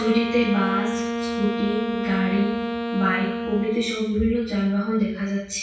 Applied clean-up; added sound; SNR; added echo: none; Wind instrument, woodwind instrument; 4 dB; reverberation time 0.6 s.